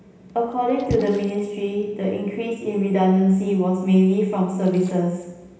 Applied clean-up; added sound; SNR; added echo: none; Splash, splatter; 20 dB; reverberation time 0.9 s.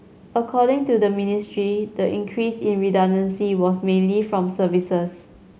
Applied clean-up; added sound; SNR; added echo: none; none; none; none.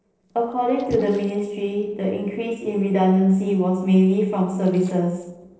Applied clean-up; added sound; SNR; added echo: neural separator model SepFormer DNS4.